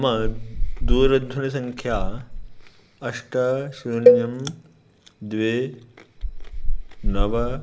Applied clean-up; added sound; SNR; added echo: none; Chewing, mastication + Cowbell; -3 dB; none.